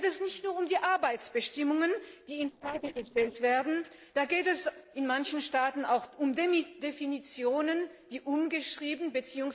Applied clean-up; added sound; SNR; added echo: neural separator model SepFormer DNS4.